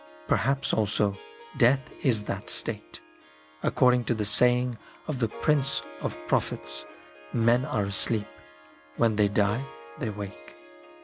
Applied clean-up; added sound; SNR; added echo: none; Harp; 19 dB; none.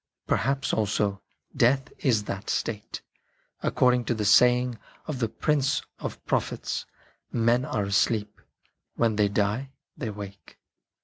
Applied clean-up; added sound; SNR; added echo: none; none; none; none.